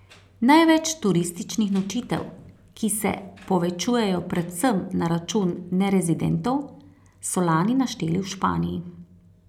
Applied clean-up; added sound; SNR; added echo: none; none; none; none.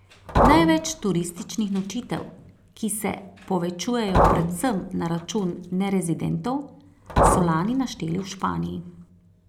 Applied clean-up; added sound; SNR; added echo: none; Liquid; 0 dB; none.